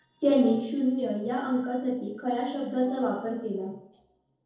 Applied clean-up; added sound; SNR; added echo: neural separator model SepFormer DNS4.